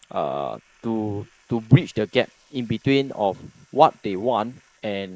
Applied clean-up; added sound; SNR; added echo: neural mask model Resemble Enhance denoiser.